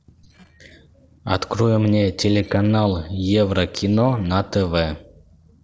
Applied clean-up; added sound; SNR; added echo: neural separator model SepFormer DNS4.